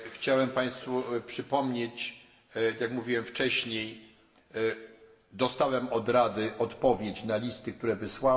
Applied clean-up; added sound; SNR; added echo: none; none; none; reverberation time 0.9 s.